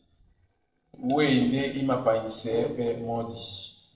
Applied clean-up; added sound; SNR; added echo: neural separator model SepFormer DNS4.